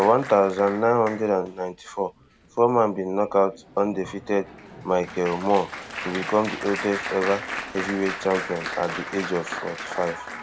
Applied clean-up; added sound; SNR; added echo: none; Applause; 11 dB; none.